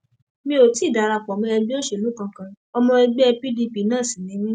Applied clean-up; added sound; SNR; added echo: none; none; none; none.